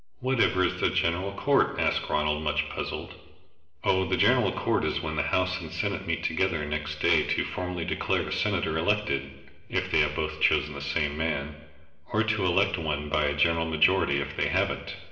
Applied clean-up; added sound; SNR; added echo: none; none; none; reverberation time 1.1 s.